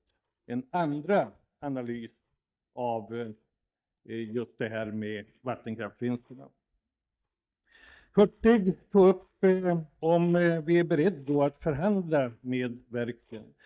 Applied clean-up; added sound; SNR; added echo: neural mask model DeepFilterNet 3.